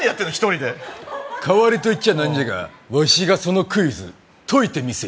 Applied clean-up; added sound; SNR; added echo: none; none; none; none.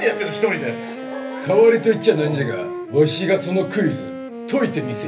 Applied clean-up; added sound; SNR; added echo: none; Wind instrument, woodwind instrument; 11 dB; reverberation time 0.3 s.